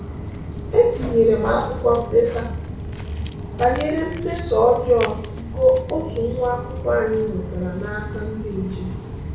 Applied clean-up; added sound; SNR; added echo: none; Walk, footsteps; 8 dB; reverberation time 0.6 s.